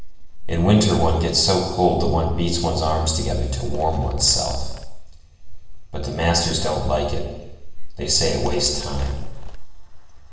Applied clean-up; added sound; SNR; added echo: neural separator model SepFormer DNS4.